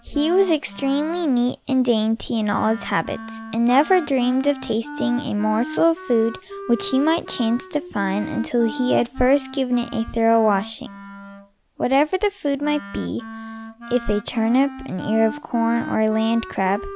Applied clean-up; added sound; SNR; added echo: none; Wind instrument, woodwind instrument; 14 dB; none.